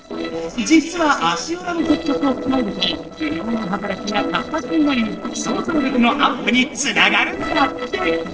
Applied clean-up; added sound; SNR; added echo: neural separator model SepFormer DNS4.